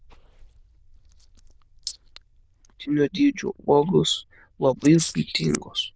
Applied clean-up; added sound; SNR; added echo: neural diffusion model UNIVERSE++.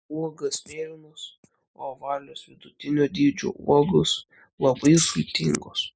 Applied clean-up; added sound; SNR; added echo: none; none; none; none.